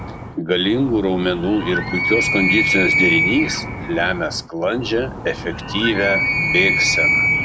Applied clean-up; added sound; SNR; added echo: none; Animal; 0 dB; none.